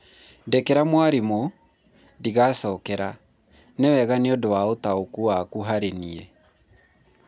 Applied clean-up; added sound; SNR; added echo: none; none; none; none.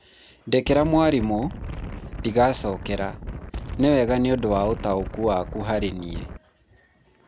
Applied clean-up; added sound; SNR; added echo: none; Wind; 10 dB; none.